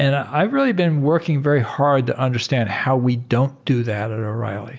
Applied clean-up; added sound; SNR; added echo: none; none; none; none.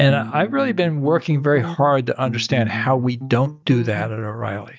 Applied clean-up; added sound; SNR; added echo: neural mask model DeepFilterNet 3.